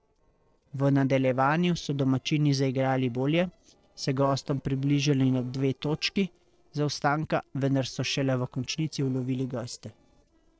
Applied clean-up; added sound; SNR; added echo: neural separator model SepFormer DNS4.